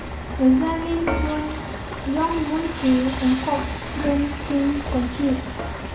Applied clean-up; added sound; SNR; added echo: none; Frying (food) / Dishes, pots, and pans; 5 dB; none.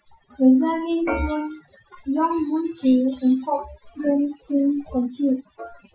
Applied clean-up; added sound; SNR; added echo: classical method Wiener filter.